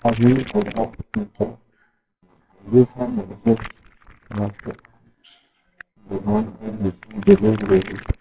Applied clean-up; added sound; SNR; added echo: neural separator model SepFormer WHAMR!.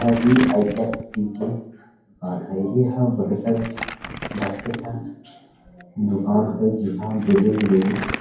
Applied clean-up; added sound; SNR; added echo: none; Crumpling, crinkling; 13 dB; reverberation time 0.9 s.